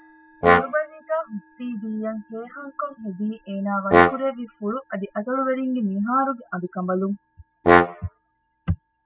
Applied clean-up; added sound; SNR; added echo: classical method spectral subtraction.